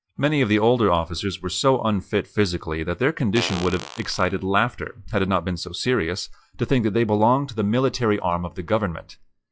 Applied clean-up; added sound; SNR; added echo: classical method log-MMSE.